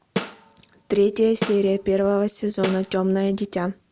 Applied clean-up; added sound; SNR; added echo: none; Snare drum; 11 dB; none.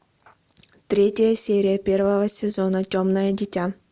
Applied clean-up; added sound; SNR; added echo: none; none; none; none.